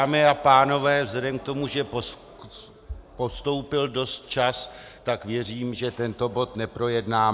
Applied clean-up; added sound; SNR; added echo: none; none; none; none.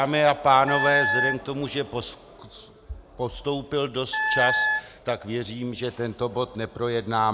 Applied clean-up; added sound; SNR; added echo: none; Wind instrument, woodwind instrument; -1 dB; none.